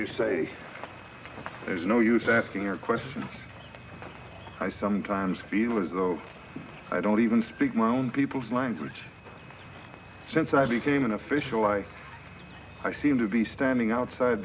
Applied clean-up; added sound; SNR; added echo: none; Cough; 15 dB; none.